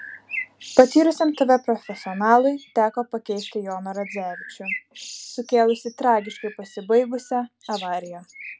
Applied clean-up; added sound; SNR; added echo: none; Bird; 17 dB; none.